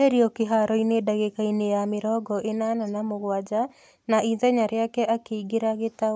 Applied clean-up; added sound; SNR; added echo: none; none; none; none.